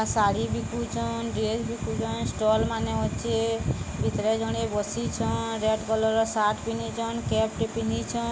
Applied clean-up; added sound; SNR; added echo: none; none; none; none.